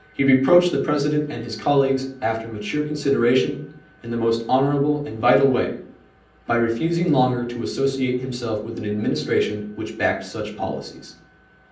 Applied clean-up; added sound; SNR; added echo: none; none; none; reverberation time 0.6 s.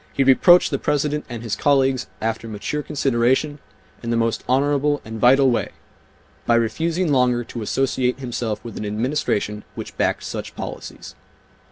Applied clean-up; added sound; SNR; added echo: none; none; none; none.